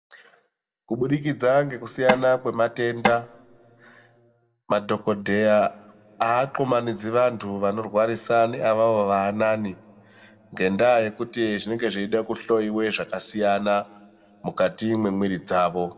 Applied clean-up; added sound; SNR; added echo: none; Tap / Wood; 3 dB; reverberation time 1.4 s.